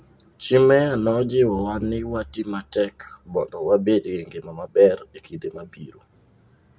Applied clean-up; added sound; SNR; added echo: none; none; none; none.